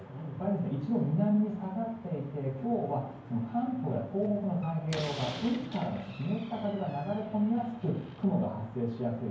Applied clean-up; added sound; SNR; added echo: none; Slam; 16 dB; reverberation time 0.9 s.